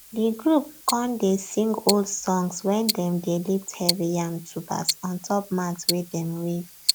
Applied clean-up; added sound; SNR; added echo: none; Tick-tock; 8 dB; none.